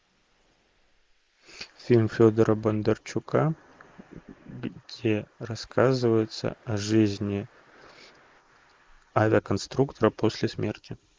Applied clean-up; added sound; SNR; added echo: neural mask model Resemble Enhance denoiser.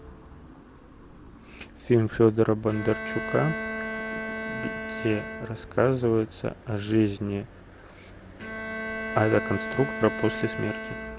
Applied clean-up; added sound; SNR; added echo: none; Bowed string instrument; 9 dB; none.